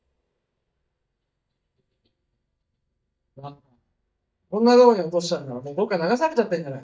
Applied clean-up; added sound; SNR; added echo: neural mask model DeepFilterNet 3.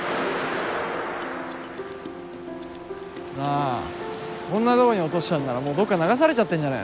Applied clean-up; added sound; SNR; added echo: none; none; none; none.